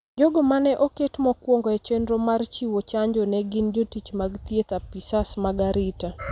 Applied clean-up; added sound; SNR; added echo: none; none; none; none.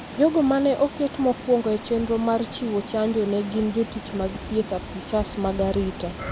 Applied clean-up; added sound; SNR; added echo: none; Water; 13 dB; none.